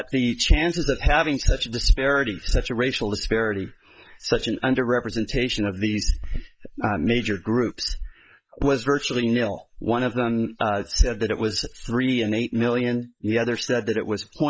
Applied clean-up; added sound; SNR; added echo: neural mask model Resemble Enhance denoiser.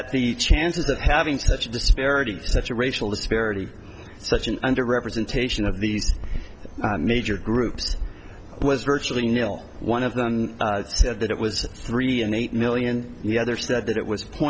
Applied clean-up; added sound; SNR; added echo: none; Bird vocalization, bird call, bird song; 14 dB; none.